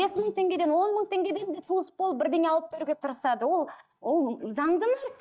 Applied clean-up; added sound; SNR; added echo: neural mask model DeepFilterNet 3.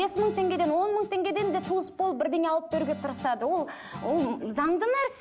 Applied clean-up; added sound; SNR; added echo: none; Guitar; 16 dB; none.